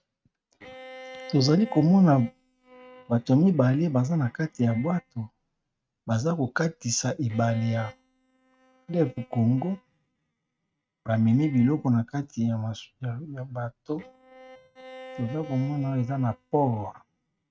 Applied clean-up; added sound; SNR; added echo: neural mask model RNNoise.